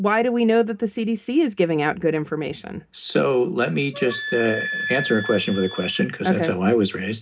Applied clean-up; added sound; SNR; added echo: none; Wind instrument, woodwind instrument; 10 dB; reverberation time 0.3 s.